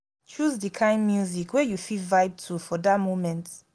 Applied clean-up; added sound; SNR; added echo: none; none; none; none.